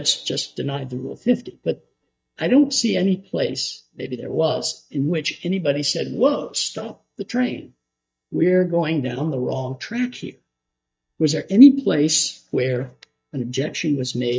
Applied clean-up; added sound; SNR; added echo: neural mask model DeepFilterNet 3.